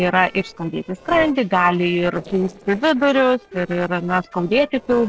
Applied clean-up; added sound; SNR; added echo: neural separator model SepFormer DNS4.